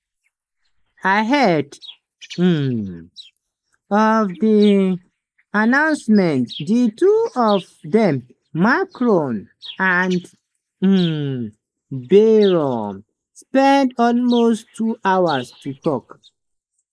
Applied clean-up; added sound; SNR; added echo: neural mask model Resemble Enhance denoiser.